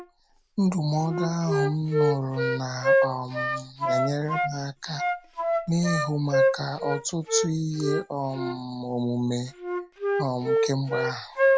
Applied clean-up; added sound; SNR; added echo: none; Wind instrument, woodwind instrument; -1 dB; none.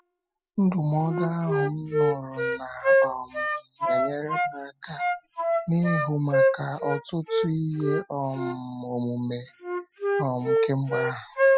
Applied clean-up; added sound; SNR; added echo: classical method spectral subtraction.